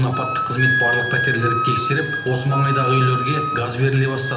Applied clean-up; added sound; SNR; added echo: none; Wind instrument, woodwind instrument; 2 dB; reverberation time 0.8 s.